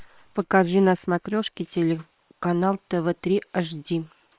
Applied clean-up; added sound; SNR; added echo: neural separator model SepFormer WHAM!.